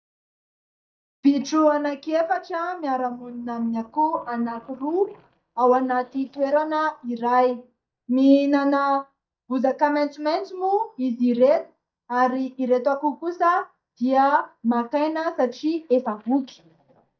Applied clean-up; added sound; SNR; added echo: neural mask model DeepFilterNet 3.